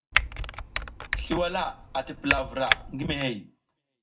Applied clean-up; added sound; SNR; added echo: none; Typing; -1 dB; reverberation time 0.3 s.